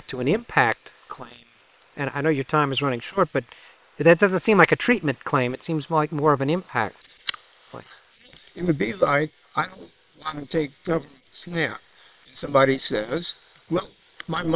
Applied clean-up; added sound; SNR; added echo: neural separator model SepFormer WHAM!.